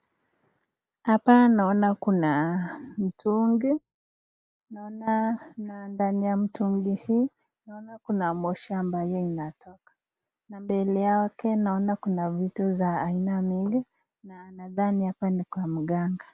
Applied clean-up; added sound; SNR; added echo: neural mask model Resemble Enhance denoiser.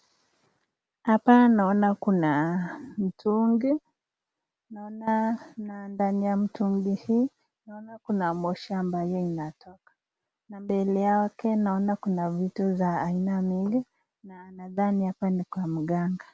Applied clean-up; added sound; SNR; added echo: none; none; none; none.